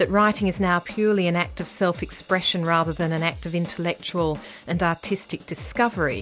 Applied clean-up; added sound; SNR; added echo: none; Drum / Drum kit; 17 dB; none.